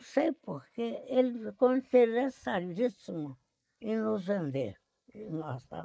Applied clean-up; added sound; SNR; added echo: neural mask model Resemble Enhance denoiser.